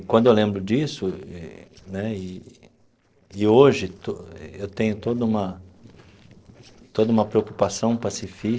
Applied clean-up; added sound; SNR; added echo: neural separator model SepFormer DNS4.